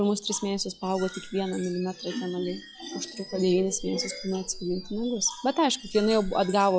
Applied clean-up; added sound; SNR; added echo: classical method log-MMSE.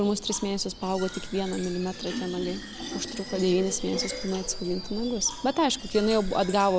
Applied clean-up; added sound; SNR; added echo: none; Fill (with liquid) + Screech / Subway, metro, underground; 10 dB; none.